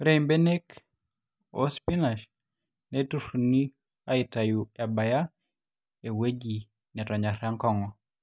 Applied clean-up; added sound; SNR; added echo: none; none; none; none.